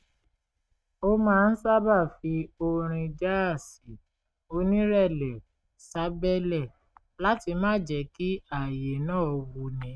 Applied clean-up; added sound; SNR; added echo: neural mask model RNNoise.